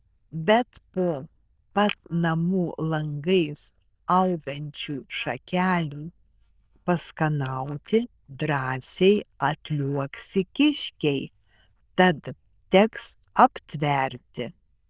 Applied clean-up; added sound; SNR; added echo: neural diffusion model UNIVERSE++.